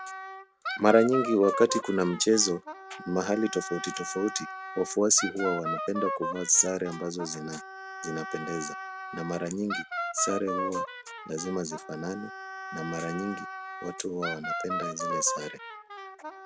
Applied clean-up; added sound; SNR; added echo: none; Wind instrument, woodwind instrument; 7 dB; none.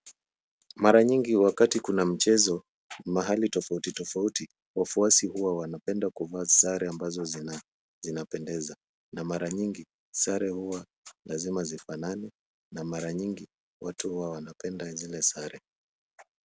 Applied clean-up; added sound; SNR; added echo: none; none; none; none.